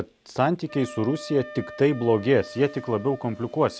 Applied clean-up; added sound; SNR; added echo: none; Wind instrument, woodwind instrument; 18 dB; none.